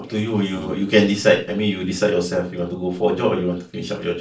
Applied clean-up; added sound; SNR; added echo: neural separator model SepFormer DNS4.